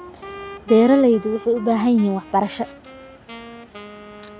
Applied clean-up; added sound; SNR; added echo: none; Wind instrument, woodwind instrument; 18 dB; none.